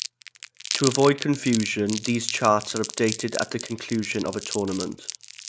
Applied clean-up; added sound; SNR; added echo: none; Crumpling, crinkling; 9 dB; none.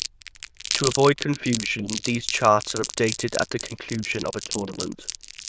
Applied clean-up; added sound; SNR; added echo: neural diffusion model UNIVERSE++.